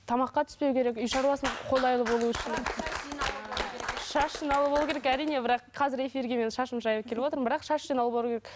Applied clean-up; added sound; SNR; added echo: none; none; none; none.